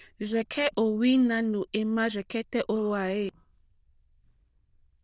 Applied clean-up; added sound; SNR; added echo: neural diffusion model UNIVERSE++.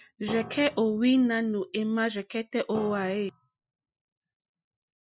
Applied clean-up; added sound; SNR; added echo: classical method Wiener filter.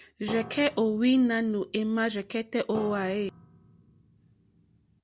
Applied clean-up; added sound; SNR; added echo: none; Piano; 17 dB; none.